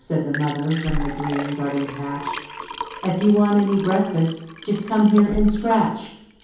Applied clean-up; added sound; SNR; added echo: none; Liquid; 10 dB; reverberation time 0.9 s.